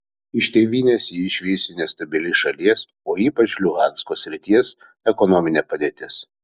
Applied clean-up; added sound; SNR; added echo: none; none; none; none.